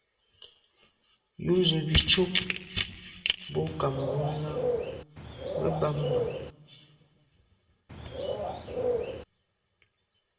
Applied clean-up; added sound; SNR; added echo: none; Bird; 0 dB; reverberation time 1.1 s.